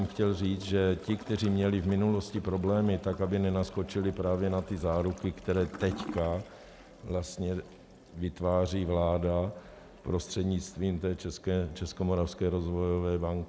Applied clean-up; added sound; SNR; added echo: none; Toilet flush / Gurgling; 19 dB; none.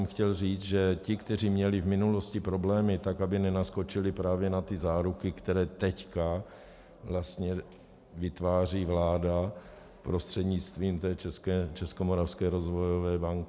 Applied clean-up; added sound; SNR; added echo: none; none; none; none.